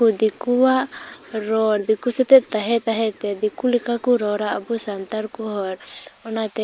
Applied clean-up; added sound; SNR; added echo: neural mask model Resemble Enhance denoiser.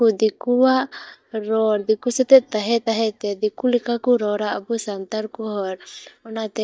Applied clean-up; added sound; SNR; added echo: neural mask model DeepFilterNet 3.